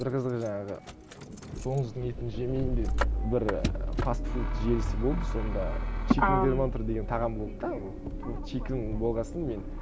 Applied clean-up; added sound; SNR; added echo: none; Motor vehicle (road); -1 dB; none.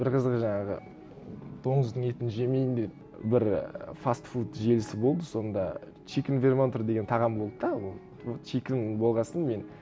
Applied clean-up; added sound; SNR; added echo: none; none; none; none.